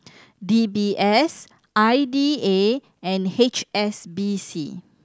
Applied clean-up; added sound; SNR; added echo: none; none; none; none.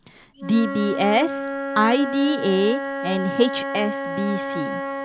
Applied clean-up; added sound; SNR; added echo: none; Wind instrument, woodwind instrument; 5 dB; none.